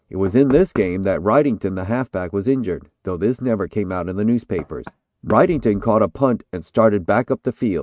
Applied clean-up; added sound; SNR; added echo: neural mask model RNNoise.